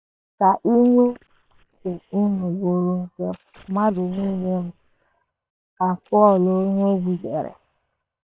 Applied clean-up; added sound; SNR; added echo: neural separator model SepFormer WHAM!.